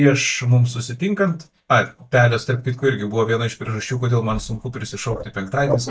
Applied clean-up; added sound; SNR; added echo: neural mask model DeepFilterNet 3.